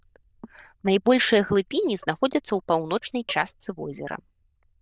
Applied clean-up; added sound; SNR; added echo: neural diffusion model UNIVERSE++.